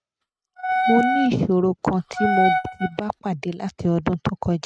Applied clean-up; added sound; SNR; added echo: neural mask model RNNoise.